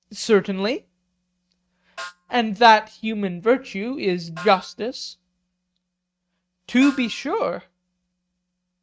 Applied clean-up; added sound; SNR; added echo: neural mask model RNNoise.